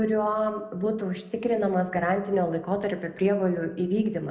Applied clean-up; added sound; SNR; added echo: none; none; none; reverberation time 0.7 s.